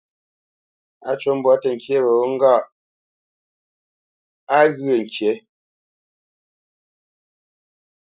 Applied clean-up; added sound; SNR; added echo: none; none; none; none.